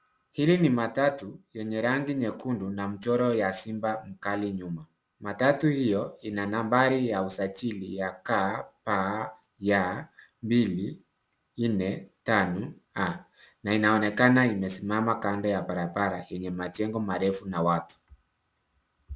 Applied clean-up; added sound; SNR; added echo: none; none; none; none.